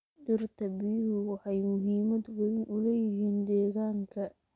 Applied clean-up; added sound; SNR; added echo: none; none; none; none.